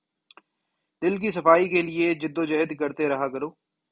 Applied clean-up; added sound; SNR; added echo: none; none; none; none.